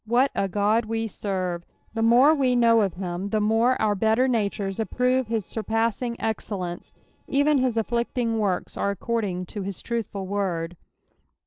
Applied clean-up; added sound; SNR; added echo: neural separator model SepFormer DNS4.